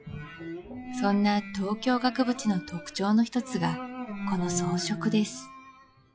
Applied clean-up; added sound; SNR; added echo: classical method log-MMSE.